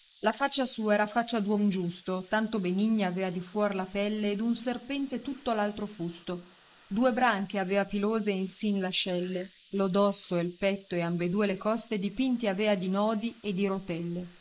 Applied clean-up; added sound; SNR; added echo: neural mask model Resemble Enhance denoiser.